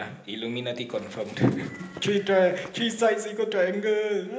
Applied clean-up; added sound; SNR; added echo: none; Run; 20 dB; reverberation time 0.8 s.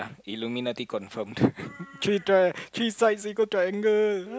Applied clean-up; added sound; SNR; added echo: none; none; none; none.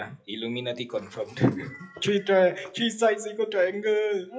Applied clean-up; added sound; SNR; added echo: classical method WPE with log-MMSE.